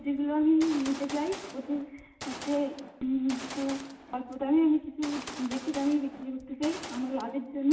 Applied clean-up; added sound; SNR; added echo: none; Gunshot, gunfire; 14 dB; reverberation time 0.9 s.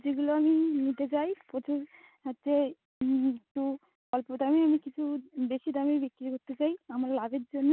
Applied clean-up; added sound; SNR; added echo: none; none; none; none.